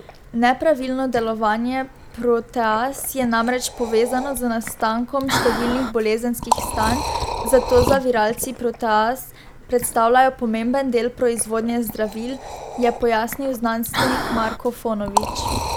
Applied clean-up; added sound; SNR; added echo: none; Liquid; 7 dB; none.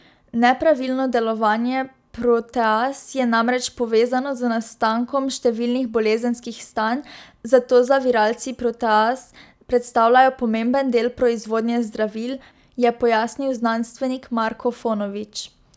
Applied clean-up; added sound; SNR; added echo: none; none; none; none.